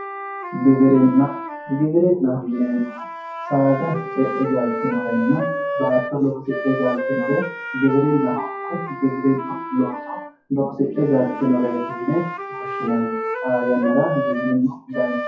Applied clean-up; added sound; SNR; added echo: classical method WPE with log-MMSE.